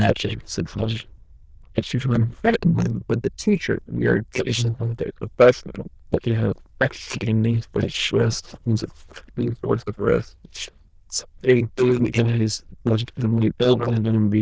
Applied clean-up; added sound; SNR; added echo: neural diffusion model UNIVERSE++.